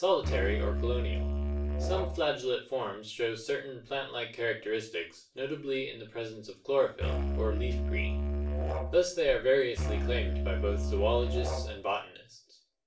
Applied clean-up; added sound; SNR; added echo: none; Musical instrument; -1 dB; reverberation time 0.3 s.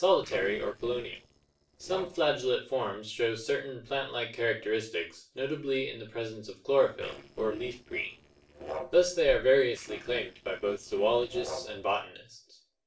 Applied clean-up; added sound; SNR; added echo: neural separator model SepFormer DNS4.